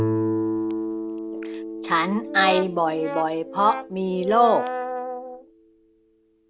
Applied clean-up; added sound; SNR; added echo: none; Guitar + Brass instrument; 4 dB; none.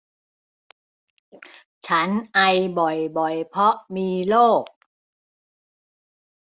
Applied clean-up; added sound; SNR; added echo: none; none; none; none.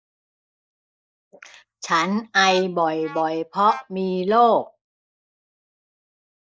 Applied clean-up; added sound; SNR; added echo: neural mask model Resemble Enhance denoiser.